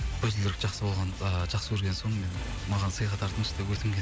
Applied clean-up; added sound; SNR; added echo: none; Motorcycle; 14 dB; none.